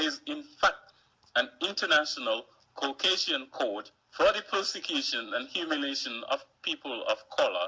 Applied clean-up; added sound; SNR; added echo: none; none; none; none.